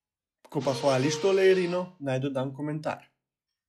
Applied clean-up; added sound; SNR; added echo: classical method log-MMSE.